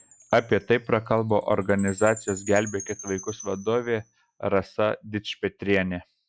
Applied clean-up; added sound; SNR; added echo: classical method log-MMSE.